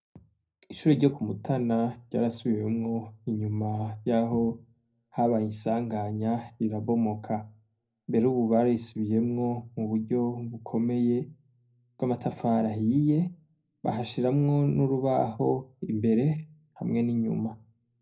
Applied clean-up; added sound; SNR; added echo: none; none; none; reverberation time 0.3 s.